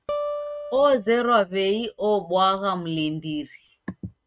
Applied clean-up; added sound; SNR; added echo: neural mask model RNNoise.